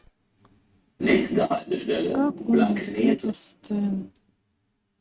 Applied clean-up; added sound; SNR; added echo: neural mask model RNNoise.